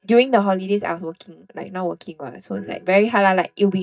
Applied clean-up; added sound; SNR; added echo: neural mask model DeepFilterNet 3.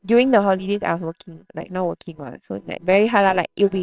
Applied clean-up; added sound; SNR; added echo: neural separator model SepFormer WHAMR!.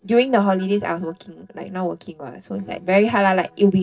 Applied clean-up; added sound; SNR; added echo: neural separator model SepFormer DNS4.